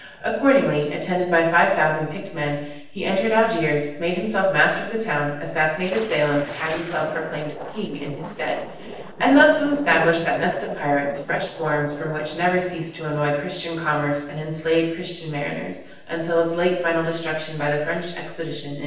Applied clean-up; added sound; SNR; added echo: neural separator model SepFormer DNS4.